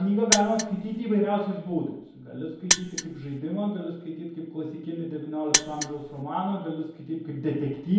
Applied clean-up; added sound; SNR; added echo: none; Mechanisms; -2 dB; reverberation time 1.9 s.